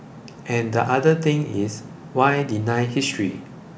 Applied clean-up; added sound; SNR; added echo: none; none; none; none.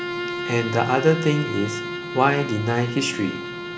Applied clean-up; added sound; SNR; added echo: none; Bowed string instrument; 7 dB; none.